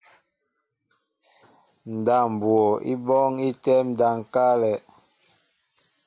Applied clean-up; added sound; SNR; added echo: none; none; none; none.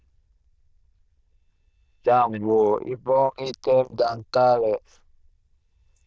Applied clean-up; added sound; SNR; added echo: neural diffusion model UNIVERSE++.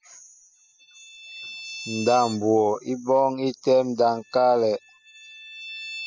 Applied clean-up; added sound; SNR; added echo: classical method spectral subtraction.